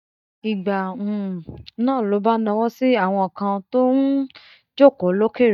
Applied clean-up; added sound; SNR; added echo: neural mask model DeepFilterNet 3.